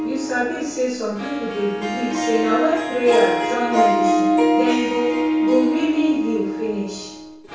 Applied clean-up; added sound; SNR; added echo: none; Harp; -1 dB; reverberation time 0.7 s.